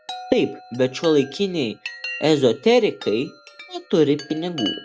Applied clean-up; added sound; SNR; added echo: none; Chime; 15 dB; none.